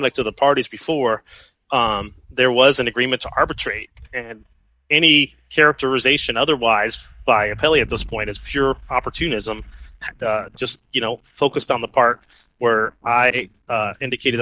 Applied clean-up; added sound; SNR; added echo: neural mask model DeepFilterNet 3.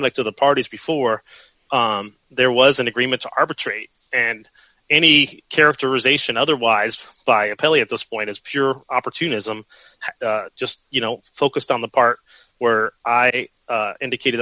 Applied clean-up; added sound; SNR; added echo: none; none; none; none.